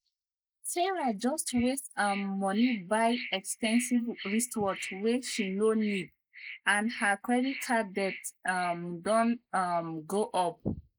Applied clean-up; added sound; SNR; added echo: neural mask model Resemble Enhance denoiser.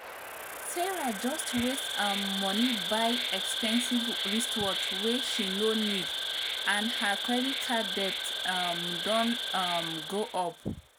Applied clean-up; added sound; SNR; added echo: none; Insect; 1 dB; none.